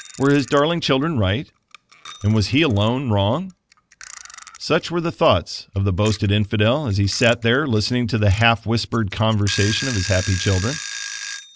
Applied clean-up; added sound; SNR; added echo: none; Alarm / Clock; 15 dB; none.